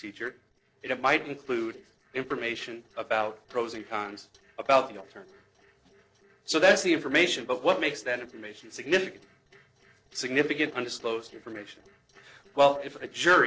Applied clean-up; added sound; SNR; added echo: neural separator model SepFormer DNS4.